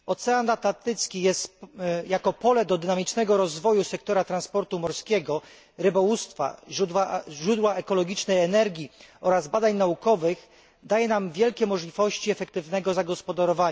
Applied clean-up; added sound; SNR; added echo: none; none; none; none.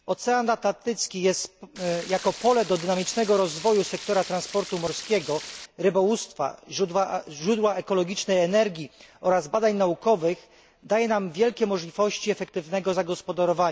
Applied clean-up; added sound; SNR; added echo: none; Stream; 14 dB; none.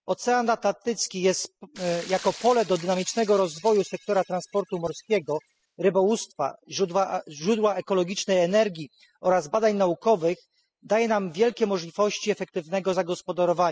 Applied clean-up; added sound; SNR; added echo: classical method spectral subtraction.